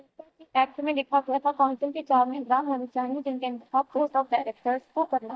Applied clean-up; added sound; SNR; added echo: neural mask model DeepFilterNet 3.